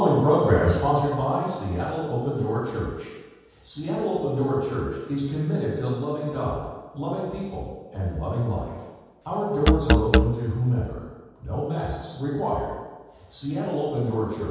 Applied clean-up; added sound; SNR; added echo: none; Musical instrument; -4 dB; reverberation time 1.2 s.